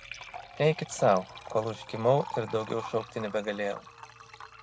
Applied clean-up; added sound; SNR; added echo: none; Liquid; 14 dB; none.